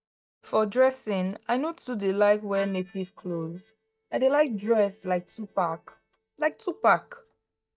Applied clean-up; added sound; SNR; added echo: neural mask model DeepFilterNet 3.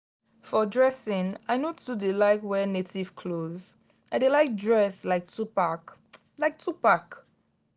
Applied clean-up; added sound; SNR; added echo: none; none; none; none.